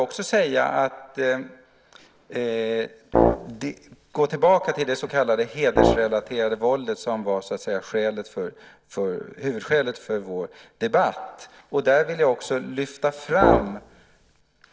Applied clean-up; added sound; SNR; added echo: none; Brass instrument; -2 dB; none.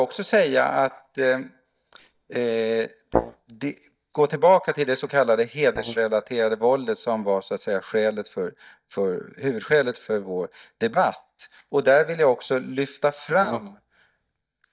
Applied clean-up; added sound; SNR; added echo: neural mask model DeepFilterNet 3.